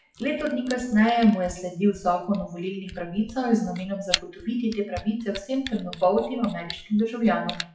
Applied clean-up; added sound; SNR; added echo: classical method WPE with log-MMSE.